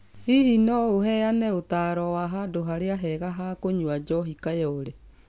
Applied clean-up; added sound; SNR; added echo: none; none; none; none.